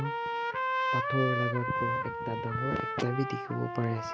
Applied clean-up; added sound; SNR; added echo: none; Trumpet; -1 dB; none.